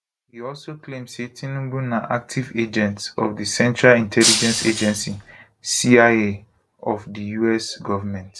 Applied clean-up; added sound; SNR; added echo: none; Shatter; 1 dB; none.